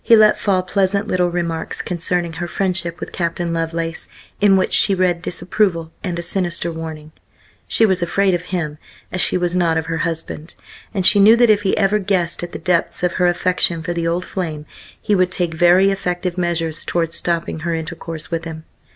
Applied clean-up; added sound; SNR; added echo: none; none; none; none.